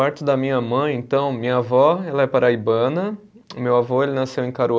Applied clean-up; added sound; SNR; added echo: none; none; none; none.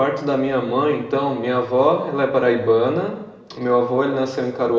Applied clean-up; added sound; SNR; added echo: none; none; none; reverberation time 0.9 s.